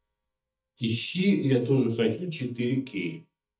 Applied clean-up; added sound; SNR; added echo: neural mask model DeepFilterNet 3.